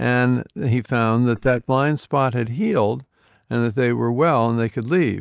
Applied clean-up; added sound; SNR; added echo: neural mask model DeepFilterNet 3.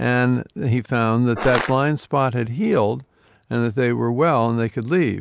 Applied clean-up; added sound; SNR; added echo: none; Crushing; 5 dB; none.